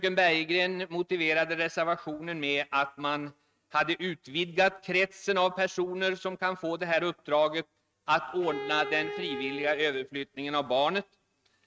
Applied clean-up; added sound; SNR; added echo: neural mask model RNNoise.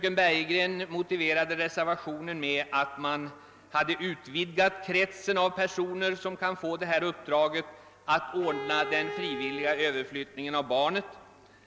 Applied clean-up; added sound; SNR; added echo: none; Bowed string instrument; 9 dB; none.